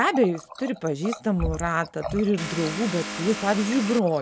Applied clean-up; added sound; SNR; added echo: none; Vehicle + Water tap, faucet; 9 dB; none.